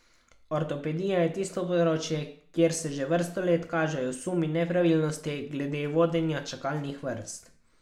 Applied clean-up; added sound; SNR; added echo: none; none; none; none.